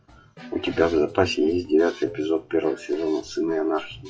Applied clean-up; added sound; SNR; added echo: classical method WPE with log-MMSE.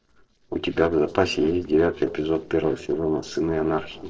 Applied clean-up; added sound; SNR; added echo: neural separator model SepFormer DNS4.